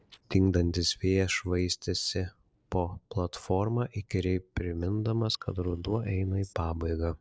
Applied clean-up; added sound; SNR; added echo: neural separator model SepFormer DNS4.